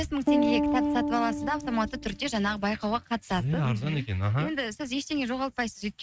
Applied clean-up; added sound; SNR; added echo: neural mask model RNNoise.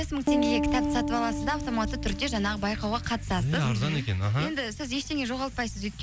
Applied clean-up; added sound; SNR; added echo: none; Piano; 2 dB; none.